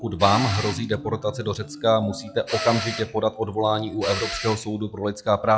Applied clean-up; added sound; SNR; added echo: classical method log-MMSE.